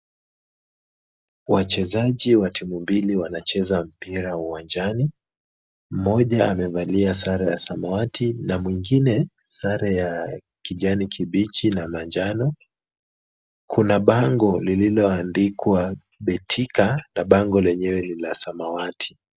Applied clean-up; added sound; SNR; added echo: none; none; none; none.